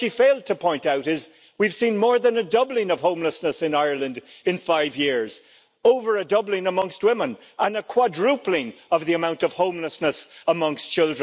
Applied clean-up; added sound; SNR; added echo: none; none; none; none.